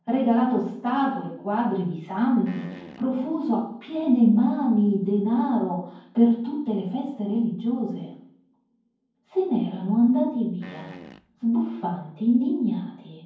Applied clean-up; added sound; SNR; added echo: none; Fart; 19 dB; reverberation time 0.9 s.